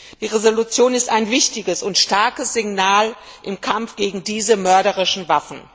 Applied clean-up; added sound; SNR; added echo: none; none; none; none.